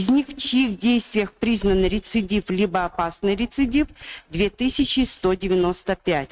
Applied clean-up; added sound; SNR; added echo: neural mask model RNNoise.